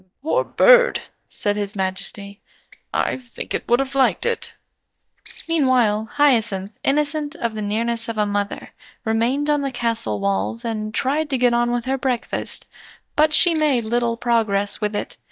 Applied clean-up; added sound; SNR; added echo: neural mask model DeepFilterNet 3.